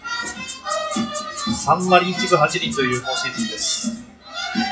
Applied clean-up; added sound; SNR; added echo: classical method WPE with log-MMSE.